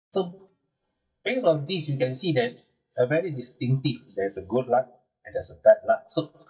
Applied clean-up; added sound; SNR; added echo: neural mask model DeepFilterNet 3.